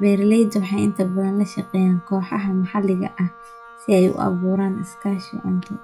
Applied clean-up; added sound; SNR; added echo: classical method log-MMSE.